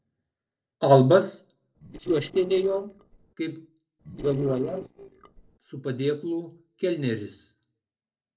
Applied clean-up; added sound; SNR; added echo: neural separator model SepFormer DNS4.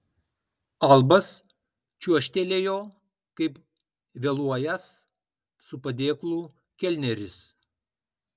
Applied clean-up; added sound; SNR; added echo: none; none; none; none.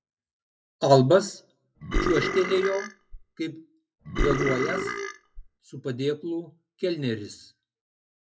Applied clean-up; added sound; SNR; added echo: classical method WPE with log-MMSE.